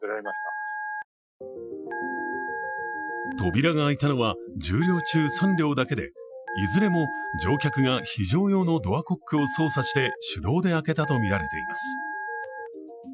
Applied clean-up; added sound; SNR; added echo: classical method Wiener filter.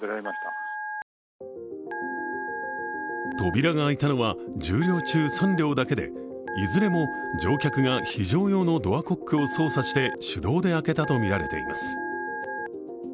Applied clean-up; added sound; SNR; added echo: none; Telephone; 9 dB; none.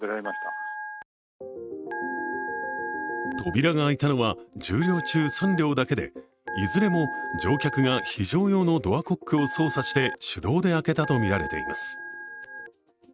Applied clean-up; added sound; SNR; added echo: neural mask model RNNoise.